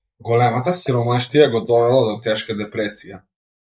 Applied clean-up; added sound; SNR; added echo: neural mask model Resemble Enhance denoiser.